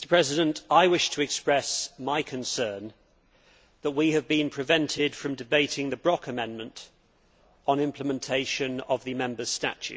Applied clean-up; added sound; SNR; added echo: none; none; none; none.